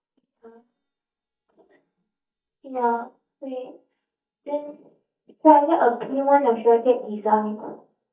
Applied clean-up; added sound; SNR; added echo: neural mask model DeepFilterNet 3.